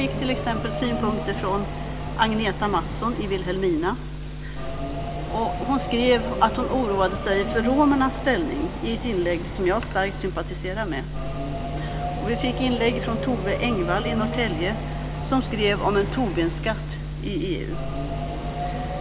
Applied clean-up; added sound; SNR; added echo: none; Subway, metro, underground; 7 dB; none.